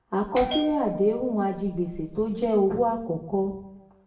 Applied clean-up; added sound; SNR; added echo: none; Bell; 9 dB; reverberation time 0.8 s.